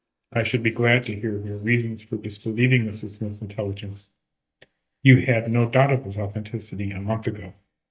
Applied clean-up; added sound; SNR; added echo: neural mask model DeepFilterNet 3.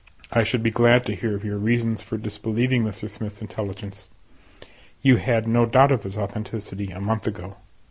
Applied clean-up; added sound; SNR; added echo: none; none; none; none.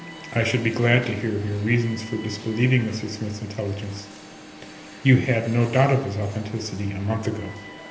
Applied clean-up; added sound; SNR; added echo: none; Alarm; 17 dB; reverberation time 0.8 s.